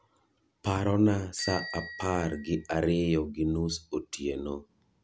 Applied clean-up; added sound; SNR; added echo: none; Bicycle bell; 14 dB; none.